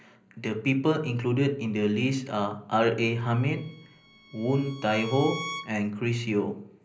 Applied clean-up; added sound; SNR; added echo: none; Bowed string instrument; 15 dB; reverberation time 0.5 s.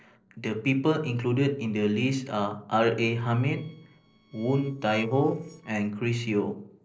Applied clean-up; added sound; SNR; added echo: neural separator model SepFormer DNS4.